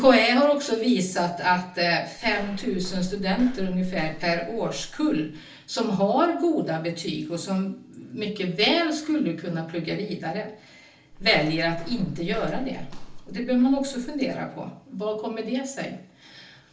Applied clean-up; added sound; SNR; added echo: none; Walk, footsteps; 11 dB; reverberation time 0.3 s.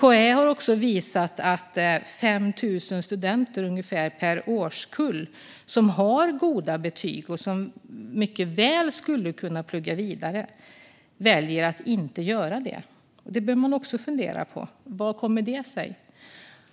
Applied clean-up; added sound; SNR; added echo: none; none; none; none.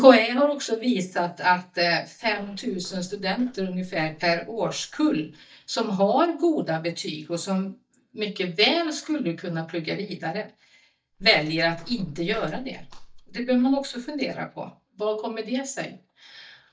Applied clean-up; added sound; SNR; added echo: neural mask model DeepFilterNet 3.